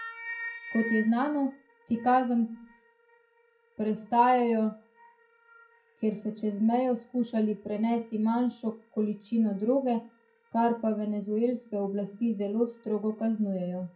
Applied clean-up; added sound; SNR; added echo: classical method WPE with log-MMSE.